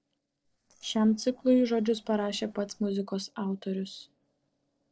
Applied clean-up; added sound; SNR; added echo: neural separator model SepFormer DNS4.